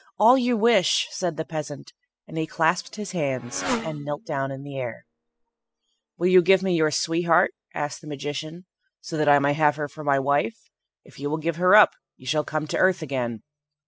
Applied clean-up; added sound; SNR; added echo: classical method spectral subtraction.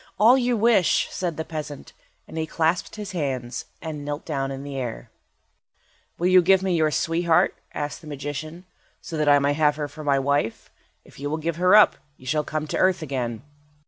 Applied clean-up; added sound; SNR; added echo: none; none; none; none.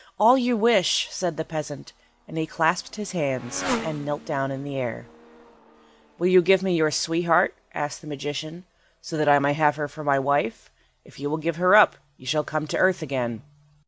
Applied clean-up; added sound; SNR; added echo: none; Motorcycle; 17 dB; none.